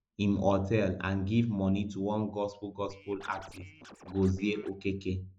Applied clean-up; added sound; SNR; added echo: neural mask model Resemble Enhance denoiser.